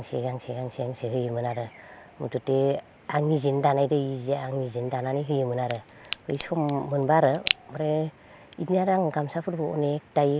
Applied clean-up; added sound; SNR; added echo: none; Crack; 9 dB; none.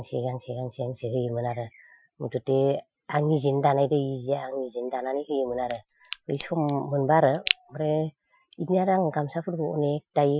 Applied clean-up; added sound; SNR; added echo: classical method Wiener filter.